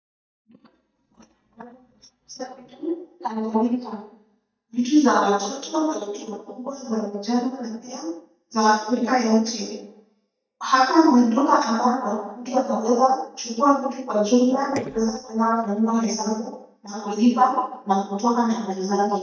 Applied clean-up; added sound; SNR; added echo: neural mask model DeepFilterNet 3.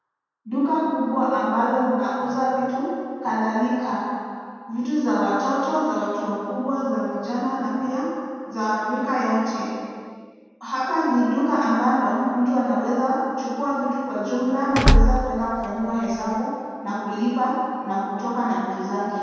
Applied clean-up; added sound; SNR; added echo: none; Door / Car; -4 dB; reverberation time 2.1 s.